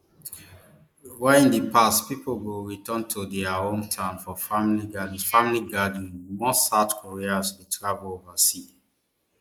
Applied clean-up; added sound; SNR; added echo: neural mask model Resemble Enhance denoiser.